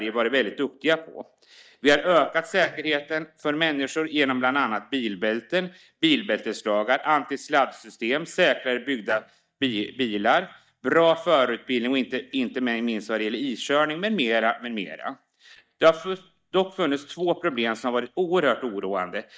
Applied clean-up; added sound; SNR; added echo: neural mask model DeepFilterNet 3.